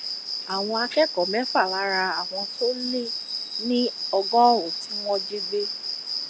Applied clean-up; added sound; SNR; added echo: none; Cricket; 6 dB; none.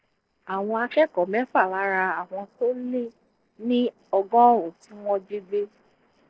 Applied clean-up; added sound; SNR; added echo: neural separator model SepFormer DNS4.